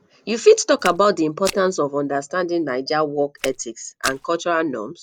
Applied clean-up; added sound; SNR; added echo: none; Walk, footsteps; 14 dB; none.